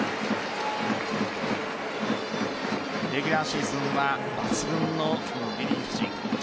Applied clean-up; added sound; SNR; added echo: none; none; none; none.